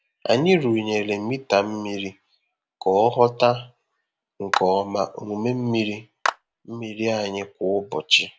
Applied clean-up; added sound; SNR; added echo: none; Clapping; 9 dB; none.